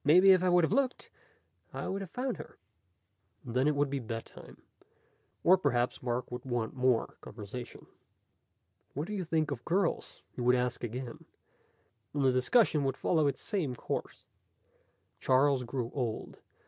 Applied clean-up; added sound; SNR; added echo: none; none; none; none.